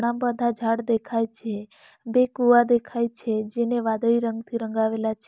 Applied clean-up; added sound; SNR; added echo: none; none; none; none.